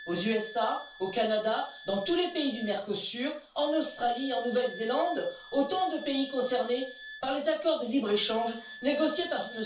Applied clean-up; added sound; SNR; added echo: none; Wind instrument, woodwind instrument; 16 dB; reverberation time 0.3 s.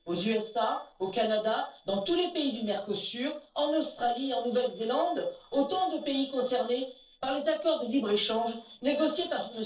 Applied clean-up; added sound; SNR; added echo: neural separator model SepFormer DNS4.